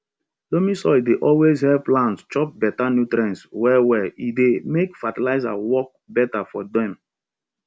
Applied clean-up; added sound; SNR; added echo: none; none; none; none.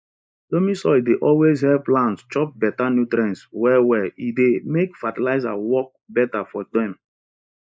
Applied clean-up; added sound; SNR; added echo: neural mask model Resemble Enhance denoiser.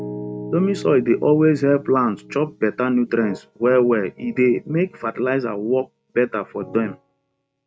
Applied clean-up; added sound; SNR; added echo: neural mask model RNNoise.